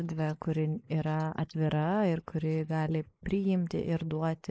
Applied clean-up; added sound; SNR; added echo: neural mask model Resemble Enhance denoiser.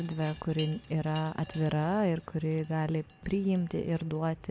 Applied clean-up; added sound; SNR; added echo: none; Wind chime; 19 dB; none.